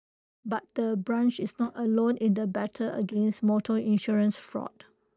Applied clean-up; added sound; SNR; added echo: neural mask model DeepFilterNet 3.